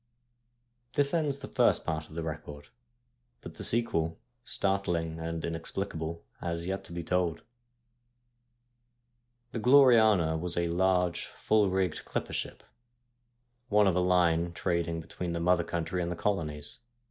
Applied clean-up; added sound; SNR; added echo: none; none; none; none.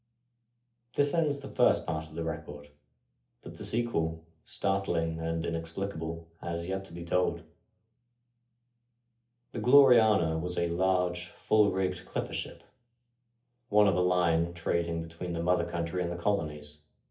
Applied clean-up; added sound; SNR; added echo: none; none; none; reverberation time 0.3 s.